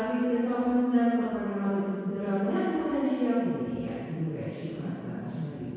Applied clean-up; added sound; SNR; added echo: none; none; none; reverberation time 2.0 s.